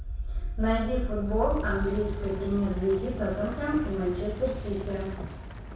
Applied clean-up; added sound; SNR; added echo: none; Wind; 3 dB; reverberation time 0.7 s.